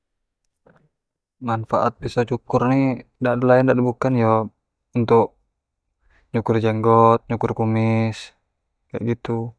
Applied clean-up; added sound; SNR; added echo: neural mask model DeepFilterNet 3.